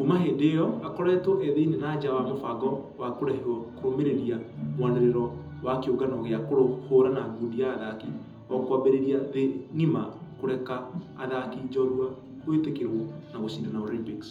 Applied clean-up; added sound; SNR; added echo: none; none; none; reverberation time 0.8 s.